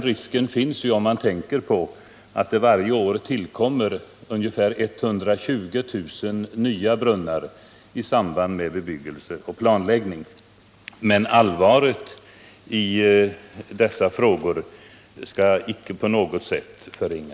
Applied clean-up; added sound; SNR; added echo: none; none; none; none.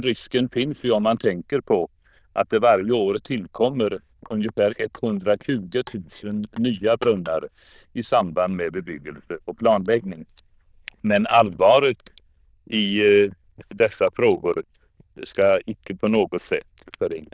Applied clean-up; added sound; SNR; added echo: neural diffusion model UNIVERSE++.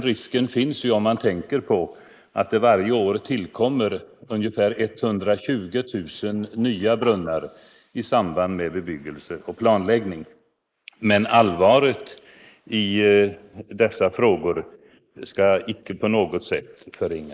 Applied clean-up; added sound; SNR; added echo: neural mask model Resemble Enhance denoiser.